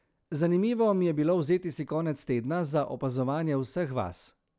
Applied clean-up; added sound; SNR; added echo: none; none; none; none.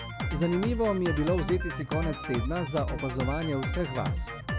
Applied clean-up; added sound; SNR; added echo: none; Drum kit; 2 dB; none.